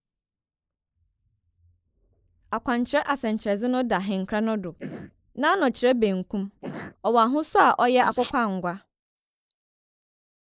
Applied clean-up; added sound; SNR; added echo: neural mask model Resemble Enhance denoiser.